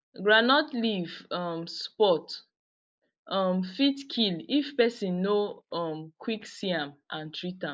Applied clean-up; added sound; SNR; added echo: neural mask model Resemble Enhance denoiser.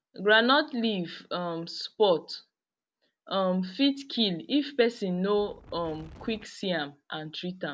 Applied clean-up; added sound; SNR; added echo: none; Wind; 20 dB; none.